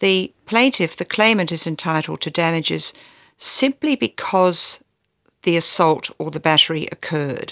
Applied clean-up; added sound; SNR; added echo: none; none; none; none.